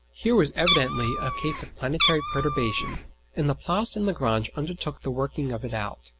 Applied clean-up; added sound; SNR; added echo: none; Meow; 1 dB; none.